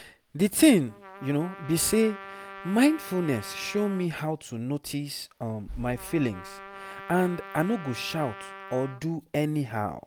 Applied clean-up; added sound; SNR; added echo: none; Trumpet; 17 dB; none.